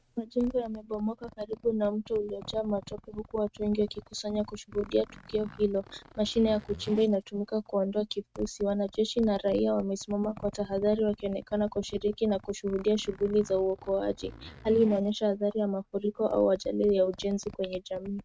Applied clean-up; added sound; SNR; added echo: neural mask model RNNoise.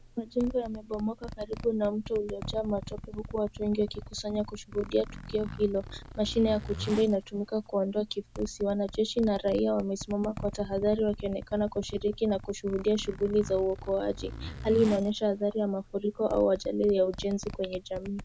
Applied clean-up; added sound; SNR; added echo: none; Zipper (clothing); 13 dB; none.